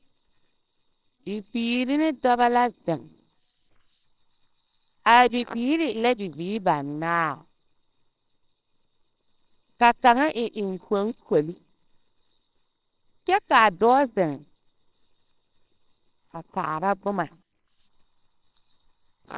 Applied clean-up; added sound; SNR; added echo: neural separator model SepFormer WHAMR!.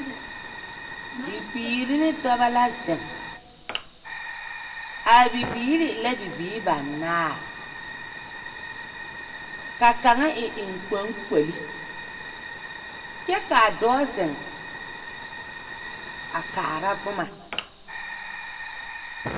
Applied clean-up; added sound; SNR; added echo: none; Fire; 10 dB; reverberation time 1.2 s.